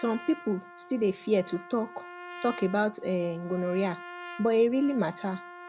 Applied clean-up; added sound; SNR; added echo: none; Trumpet; 16 dB; none.